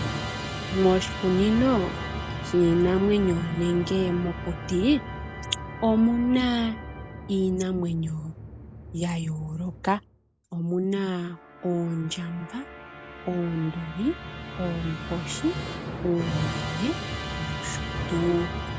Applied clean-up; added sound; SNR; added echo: none; Musical instrument; 7 dB; none.